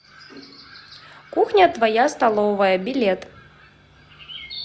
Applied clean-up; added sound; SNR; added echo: none; none; none; none.